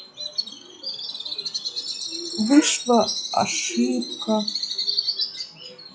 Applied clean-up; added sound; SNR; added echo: classical method log-MMSE.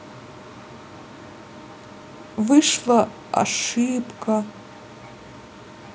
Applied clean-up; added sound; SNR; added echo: none; none; none; none.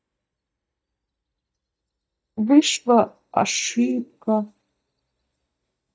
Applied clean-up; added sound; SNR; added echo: neural mask model DeepFilterNet 3.